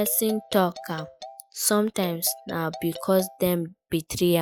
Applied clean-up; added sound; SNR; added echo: classical method log-MMSE.